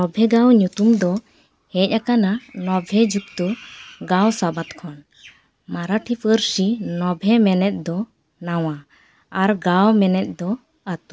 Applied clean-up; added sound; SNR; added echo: none; none; none; none.